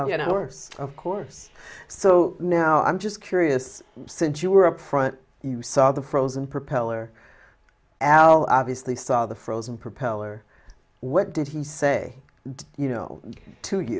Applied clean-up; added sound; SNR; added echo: none; none; none; none.